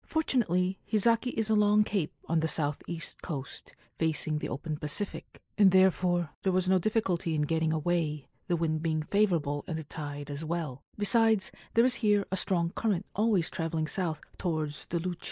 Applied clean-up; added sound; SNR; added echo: neural mask model Resemble Enhance denoiser.